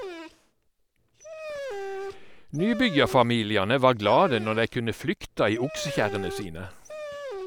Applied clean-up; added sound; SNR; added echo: none; Dog; 12 dB; none.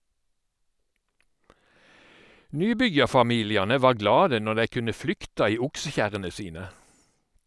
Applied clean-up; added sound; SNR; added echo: none; none; none; none.